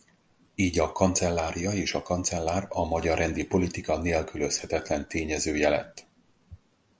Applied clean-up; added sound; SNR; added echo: none; none; none; none.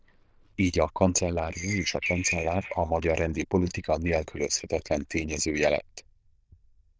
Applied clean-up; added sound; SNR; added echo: neural diffusion model UNIVERSE++.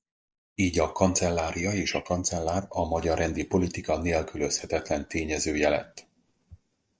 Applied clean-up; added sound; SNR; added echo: neural mask model DeepFilterNet 3.